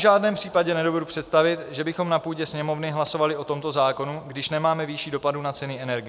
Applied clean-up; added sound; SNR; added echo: none; none; none; none.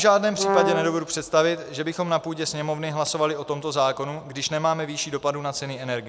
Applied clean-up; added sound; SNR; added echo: none; Brass instrument; 0 dB; none.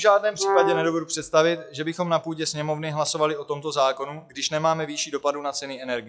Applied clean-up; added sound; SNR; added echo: classical method log-MMSE.